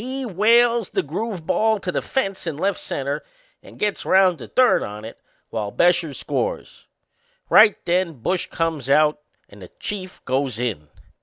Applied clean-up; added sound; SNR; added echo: none; none; none; none.